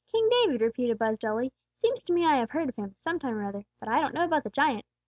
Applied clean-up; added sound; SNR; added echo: none; none; none; none.